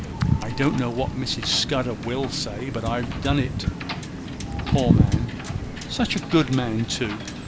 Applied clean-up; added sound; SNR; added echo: none; Wind / Boat, Water vehicle; 0 dB; none.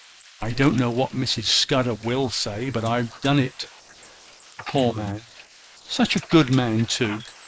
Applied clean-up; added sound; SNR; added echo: neural mask model Resemble Enhance denoiser.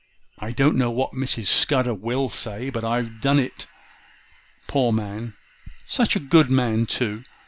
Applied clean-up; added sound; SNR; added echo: none; none; none; none.